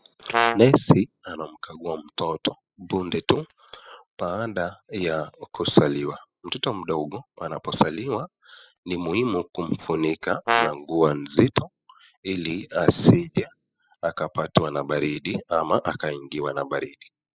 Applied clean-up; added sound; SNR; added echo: classical method spectral subtraction.